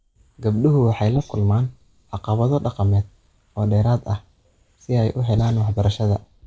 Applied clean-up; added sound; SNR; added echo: neural mask model Resemble Enhance denoiser.